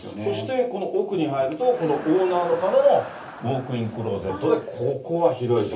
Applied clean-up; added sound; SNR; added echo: none; Crowd; 15 dB; reverberation time 0.3 s.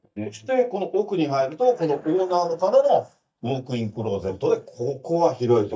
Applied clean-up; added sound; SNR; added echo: neural mask model DeepFilterNet 3.